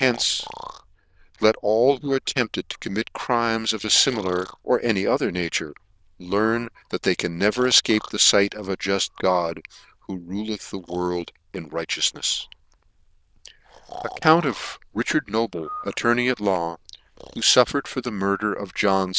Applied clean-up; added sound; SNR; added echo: neural diffusion model UNIVERSE++.